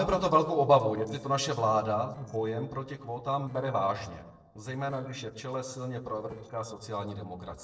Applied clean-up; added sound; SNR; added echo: neural separator model SepFormer DNS4.